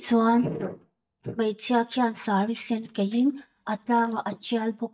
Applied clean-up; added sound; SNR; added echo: neural mask model DeepFilterNet 3.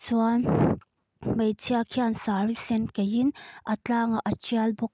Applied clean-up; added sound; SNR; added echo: none; none; none; none.